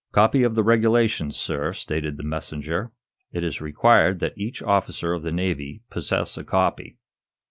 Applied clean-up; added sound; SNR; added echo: none; none; none; none.